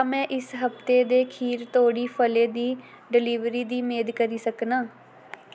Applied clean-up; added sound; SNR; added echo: none; none; none; none.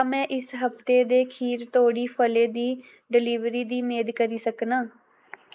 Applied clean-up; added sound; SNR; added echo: neural mask model Resemble Enhance denoiser.